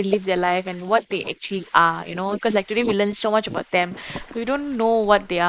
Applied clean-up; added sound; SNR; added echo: neural mask model Resemble Enhance denoiser.